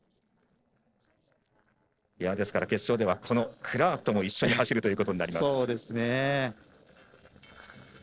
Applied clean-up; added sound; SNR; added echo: neural separator model SepFormer DNS4.